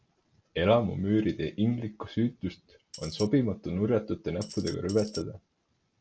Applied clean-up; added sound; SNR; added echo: none; Tambourine; 14 dB; none.